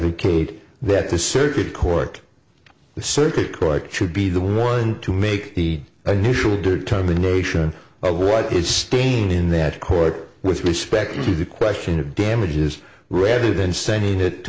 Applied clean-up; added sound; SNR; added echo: none; none; none; none.